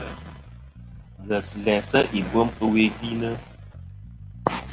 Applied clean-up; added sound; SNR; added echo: none; Bass guitar; 15 dB; none.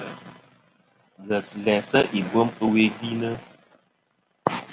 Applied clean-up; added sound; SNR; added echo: none; none; none; none.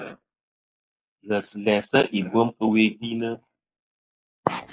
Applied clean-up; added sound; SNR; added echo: neural mask model Resemble Enhance denoiser.